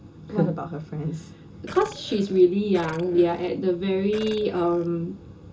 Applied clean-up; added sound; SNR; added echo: none; Burping, eructation; 19 dB; reverberation time 0.2 s.